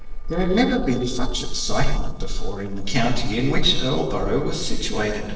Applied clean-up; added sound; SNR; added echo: neural separator model SepFormer DNS4.